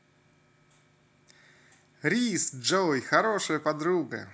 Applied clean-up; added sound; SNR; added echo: none; none; none; none.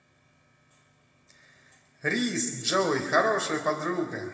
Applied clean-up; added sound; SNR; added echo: none; none; none; reverberation time 2.5 s.